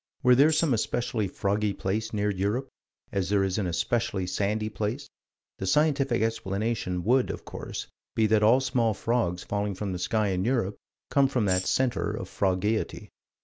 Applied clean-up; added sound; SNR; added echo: none; Tambourine; 10 dB; none.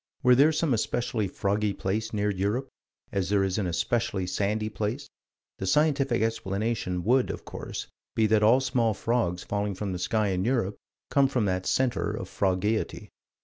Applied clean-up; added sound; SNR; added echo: none; none; none; none.